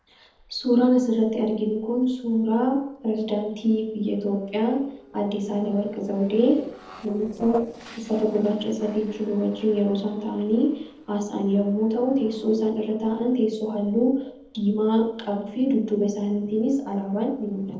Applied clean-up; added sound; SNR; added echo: neural separator model SepFormer DNS4.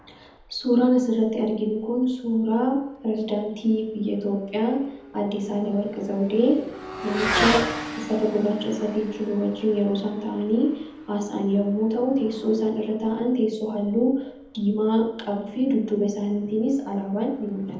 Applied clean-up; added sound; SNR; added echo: none; Motorcycle / Accelerating, revving, vroom; 12 dB; reverberation time 1.0 s.